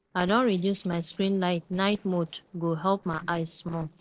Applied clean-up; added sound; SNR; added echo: neural separator model SepFormer DNS4.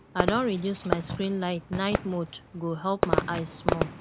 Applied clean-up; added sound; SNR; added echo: none; Fireworks; 1 dB; none.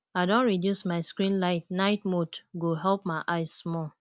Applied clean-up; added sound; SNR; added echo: none; none; none; none.